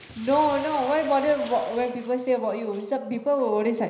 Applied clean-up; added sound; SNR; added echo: none; Bathtub (filling or washing); 19 dB; reverberation time 0.9 s.